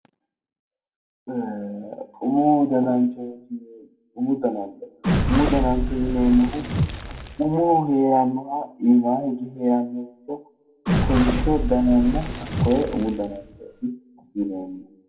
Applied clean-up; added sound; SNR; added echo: none; Crackle; 2 dB; reverberation time 0.4 s.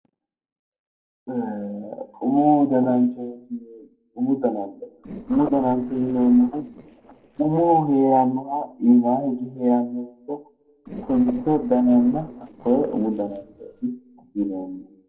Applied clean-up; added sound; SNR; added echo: neural separator model SepFormer DNS4.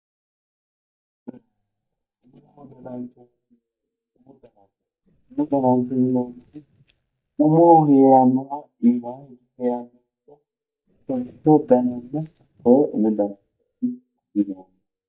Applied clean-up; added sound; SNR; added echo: neural mask model DeepFilterNet 3.